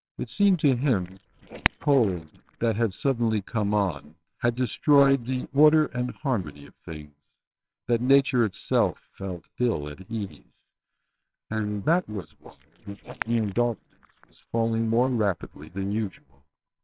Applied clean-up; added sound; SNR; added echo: neural separator model SepFormer WHAMR!.